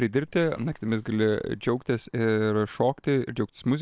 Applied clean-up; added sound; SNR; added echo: neural separator model SepFormer WHAM!.